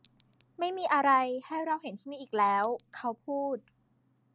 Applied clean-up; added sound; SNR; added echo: none; Bell; 3 dB; none.